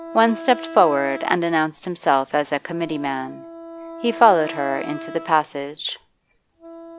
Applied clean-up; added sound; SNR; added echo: none; Wind instrument, woodwind instrument; 15 dB; none.